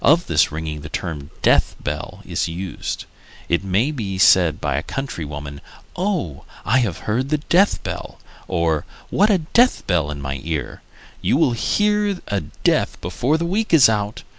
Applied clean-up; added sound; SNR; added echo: none; none; none; none.